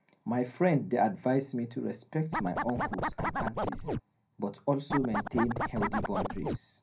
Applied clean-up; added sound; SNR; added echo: none; Scratching (performance technique); 1 dB; reverberation time 0.2 s.